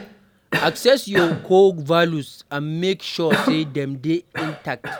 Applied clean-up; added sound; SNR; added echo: none; Cough; 7 dB; none.